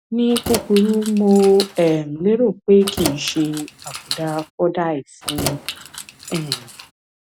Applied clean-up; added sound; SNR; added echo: none; Keys jangling; 10 dB; none.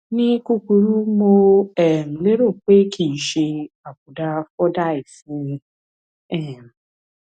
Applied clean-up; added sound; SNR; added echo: none; none; none; none.